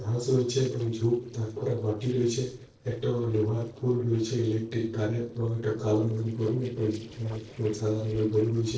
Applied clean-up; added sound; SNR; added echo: neural separator model SepFormer DNS4.